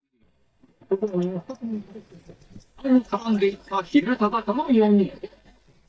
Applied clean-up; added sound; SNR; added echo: neural mask model DeepFilterNet 3.